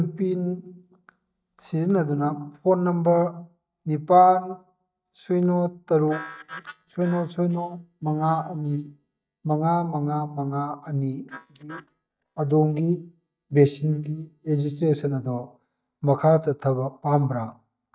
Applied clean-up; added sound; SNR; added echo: neural mask model DeepFilterNet 3.